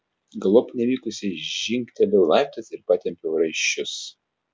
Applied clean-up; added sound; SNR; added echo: none; none; none; none.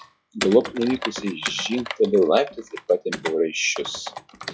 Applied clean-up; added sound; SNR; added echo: classical method log-MMSE.